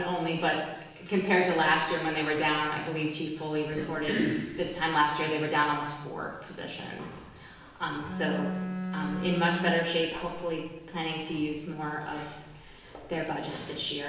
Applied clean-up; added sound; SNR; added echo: none; Bowed string instrument; 4 dB; reverberation time 0.9 s.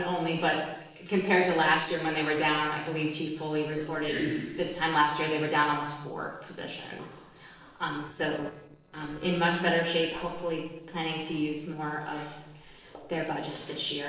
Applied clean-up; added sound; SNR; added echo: neural separator model SepFormer DNS4.